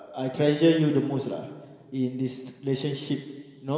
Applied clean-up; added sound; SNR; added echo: none; none; none; reverberation time 2.1 s.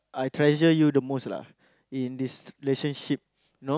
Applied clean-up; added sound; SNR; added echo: none; none; none; none.